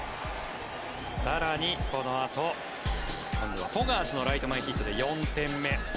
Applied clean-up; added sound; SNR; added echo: none; none; none; none.